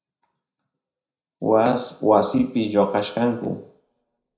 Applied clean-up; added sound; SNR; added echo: none; none; none; reverberation time 0.5 s.